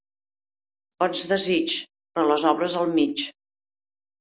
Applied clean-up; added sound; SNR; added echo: none; none; none; none.